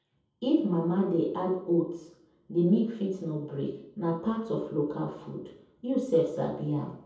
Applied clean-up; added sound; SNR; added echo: none; none; none; reverberation time 0.7 s.